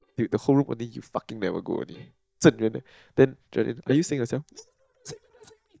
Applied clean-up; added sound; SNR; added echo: neural mask model DeepFilterNet 3.